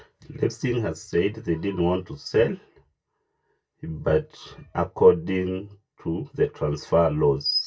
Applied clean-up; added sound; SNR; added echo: none; none; none; reverberation time 0.1 s.